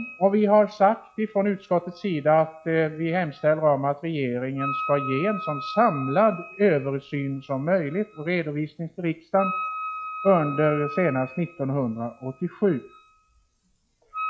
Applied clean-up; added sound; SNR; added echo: classical method log-MMSE.